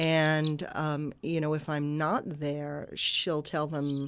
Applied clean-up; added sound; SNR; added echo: neural mask model Resemble Enhance denoiser.